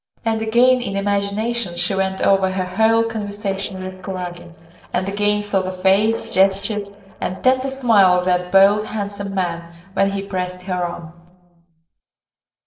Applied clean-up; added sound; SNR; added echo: neural separator model SepFormer DNS4.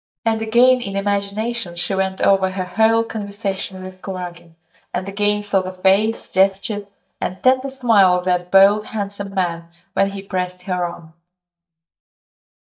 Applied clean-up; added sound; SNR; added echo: neural mask model DeepFilterNet 3.